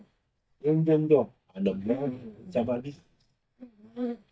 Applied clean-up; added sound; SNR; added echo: neural mask model DeepFilterNet 3.